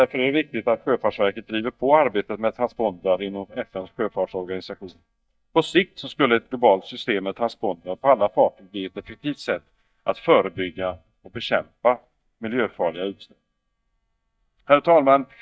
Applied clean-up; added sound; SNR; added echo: neural mask model DeepFilterNet 3.